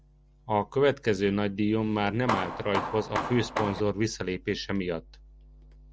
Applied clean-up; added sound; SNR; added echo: none; Hammer; 4 dB; none.